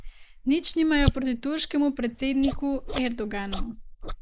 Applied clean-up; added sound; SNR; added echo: neural mask model Resemble Enhance denoiser.